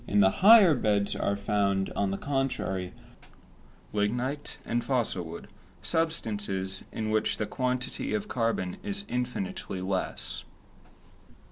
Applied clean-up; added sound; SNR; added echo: none; none; none; none.